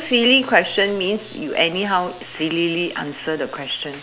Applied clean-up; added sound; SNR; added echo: none; none; none; none.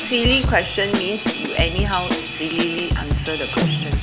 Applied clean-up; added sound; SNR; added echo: none; Drum / Drum kit; -1 dB; none.